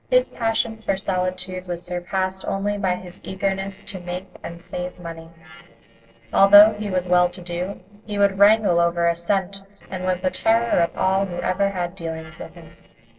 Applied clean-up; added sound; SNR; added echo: neural separator model SepFormer DNS4.